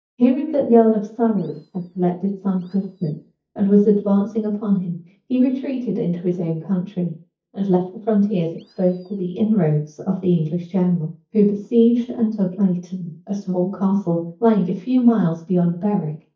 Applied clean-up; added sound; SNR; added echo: neural mask model DeepFilterNet 3.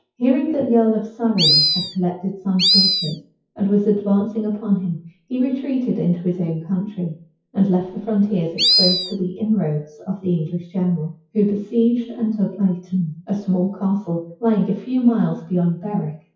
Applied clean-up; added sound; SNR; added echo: classical method WPE with log-MMSE.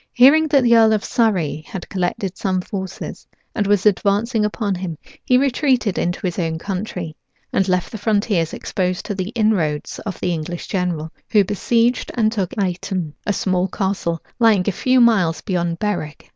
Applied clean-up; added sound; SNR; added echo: none; none; none; none.